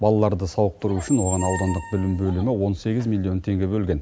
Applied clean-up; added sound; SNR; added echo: none; Squeak; 14 dB; none.